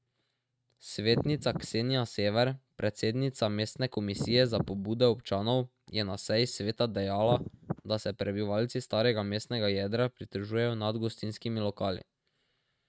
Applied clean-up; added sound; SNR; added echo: neural mask model RNNoise.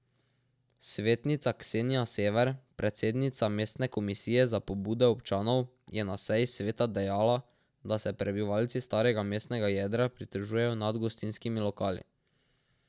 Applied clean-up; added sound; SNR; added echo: none; none; none; none.